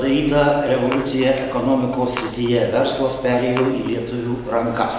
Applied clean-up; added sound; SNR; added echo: none; Glass; 17 dB; none.